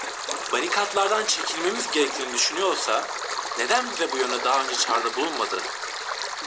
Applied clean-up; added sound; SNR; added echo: none; Stream; 4 dB; none.